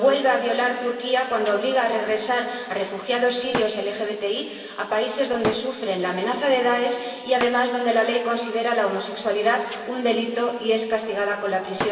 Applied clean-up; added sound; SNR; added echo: none; Shatter; 16 dB; reverberation time 2.7 s.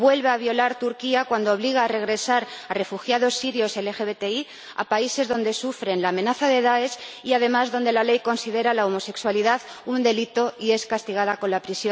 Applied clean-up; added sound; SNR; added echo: none; none; none; none.